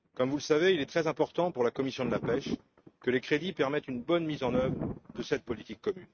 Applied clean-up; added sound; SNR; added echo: neural mask model RNNoise.